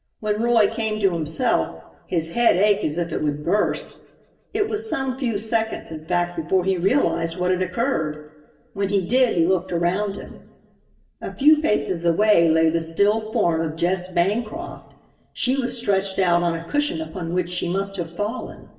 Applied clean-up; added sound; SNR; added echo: none; none; none; reverberation time 1.0 s.